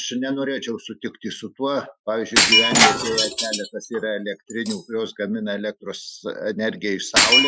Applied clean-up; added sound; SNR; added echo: classical method Wiener filter.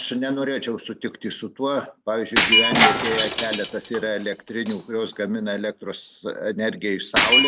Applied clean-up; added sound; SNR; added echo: none; Shatter; -3 dB; none.